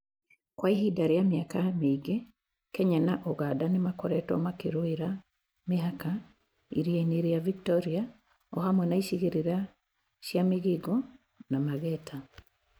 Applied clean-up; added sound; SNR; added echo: none; none; none; none.